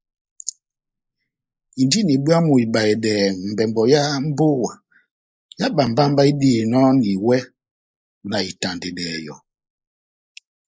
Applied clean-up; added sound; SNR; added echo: neural mask model Resemble Enhance denoiser.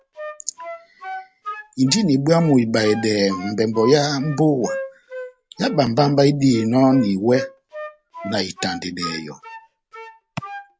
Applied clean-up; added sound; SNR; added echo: none; Wind instrument, woodwind instrument; 14 dB; none.